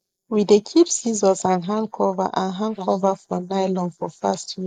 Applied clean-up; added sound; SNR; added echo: neural mask model Resemble Enhance denoiser.